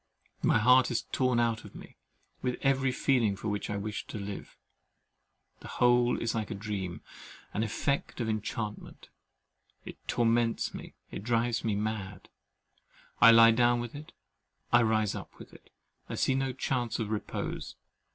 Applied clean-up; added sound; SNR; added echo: none; none; none; none.